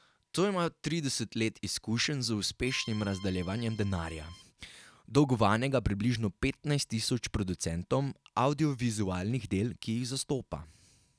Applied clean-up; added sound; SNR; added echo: none; Accordion; 18 dB; none.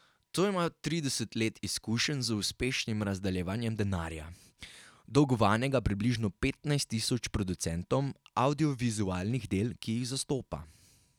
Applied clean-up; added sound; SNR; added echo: none; none; none; none.